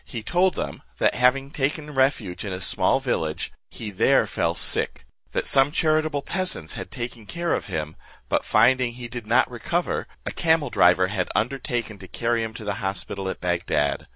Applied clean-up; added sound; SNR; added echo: none; none; none; none.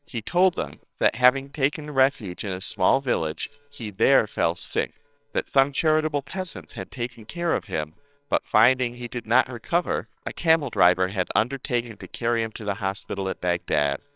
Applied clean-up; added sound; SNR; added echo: neural separator model SepFormer WHAMR!.